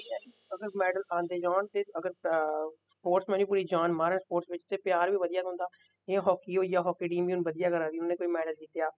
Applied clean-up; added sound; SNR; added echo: classical method spectral subtraction.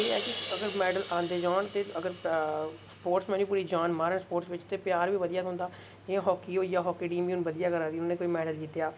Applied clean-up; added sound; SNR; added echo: none; Crash cymbal; 15 dB; none.